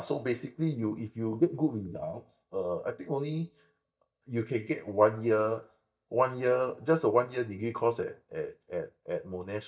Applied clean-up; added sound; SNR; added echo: neural mask model DeepFilterNet 3.